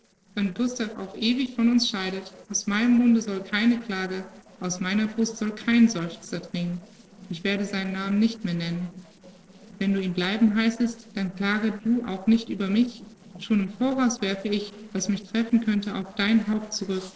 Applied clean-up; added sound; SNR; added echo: neural separator model SepFormer DNS4.